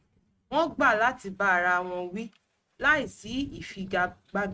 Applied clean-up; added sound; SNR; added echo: neural mask model RNNoise.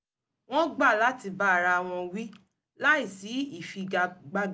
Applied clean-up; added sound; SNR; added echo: none; none; none; none.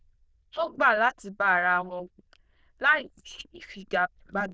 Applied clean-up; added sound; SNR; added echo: neural diffusion model UNIVERSE++.